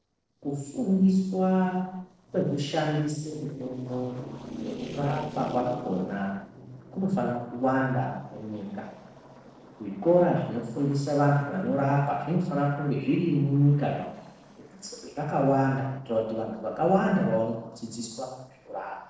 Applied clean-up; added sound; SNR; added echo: neural separator model SepFormer DNS4.